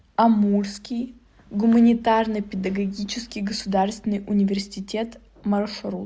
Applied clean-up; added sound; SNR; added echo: none; none; none; none.